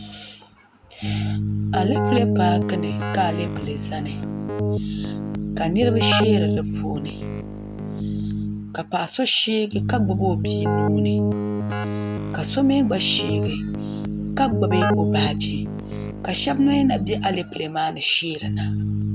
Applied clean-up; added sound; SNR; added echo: none; Keyboard (musical); -1 dB; none.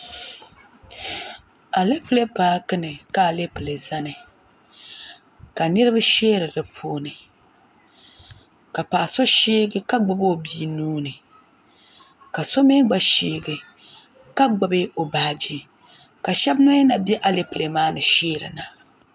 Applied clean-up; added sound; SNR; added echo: none; none; none; none.